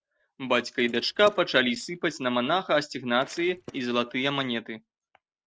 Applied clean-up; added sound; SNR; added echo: neural mask model RNNoise.